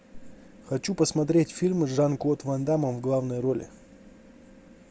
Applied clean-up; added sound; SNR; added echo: none; none; none; none.